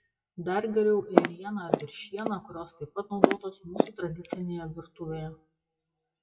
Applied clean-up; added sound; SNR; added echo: classical method WPE with log-MMSE.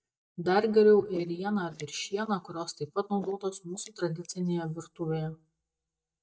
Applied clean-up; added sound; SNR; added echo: neural mask model DeepFilterNet 3.